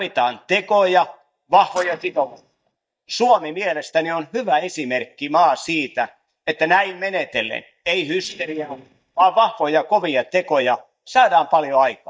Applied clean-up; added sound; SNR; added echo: neural mask model DeepFilterNet 3.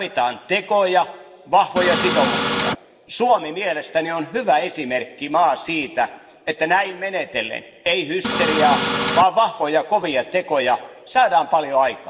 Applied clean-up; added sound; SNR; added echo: none; Printer; 0 dB; reverberation time 1.8 s.